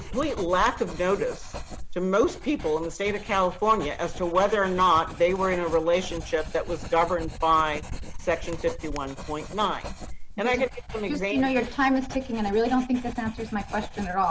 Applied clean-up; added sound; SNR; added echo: none; Writing; 10 dB; none.